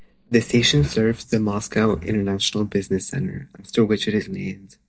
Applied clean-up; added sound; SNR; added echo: neural mask model DeepFilterNet 3.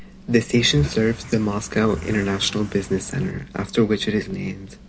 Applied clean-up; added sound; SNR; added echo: none; Accelerating, revving, vroom / Car; 14 dB; none.